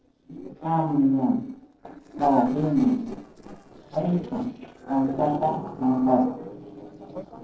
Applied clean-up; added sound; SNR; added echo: neural separator model SepFormer DNS4.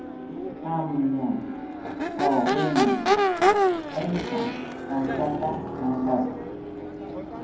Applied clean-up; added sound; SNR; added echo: none; Crowd / Race car, auto racing / Accelerating, revving, vroom; -1 dB; reverberation time 0.9 s.